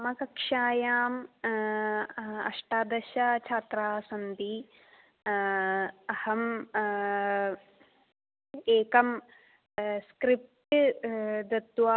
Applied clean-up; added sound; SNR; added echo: none; none; none; none.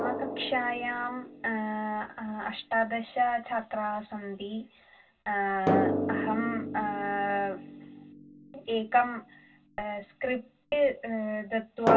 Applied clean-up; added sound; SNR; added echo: none; Drum; 4 dB; reverberation time 0.1 s.